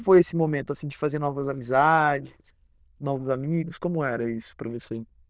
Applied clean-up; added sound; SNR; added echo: neural diffusion model UNIVERSE++.